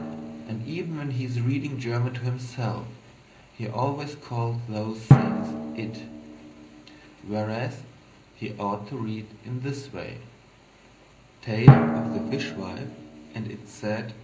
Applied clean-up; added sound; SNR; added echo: none; Drum; -4 dB; reverberation time 0.5 s.